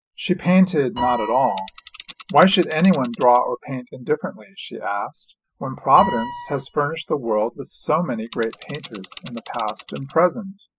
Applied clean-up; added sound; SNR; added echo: classical method spectral subtraction.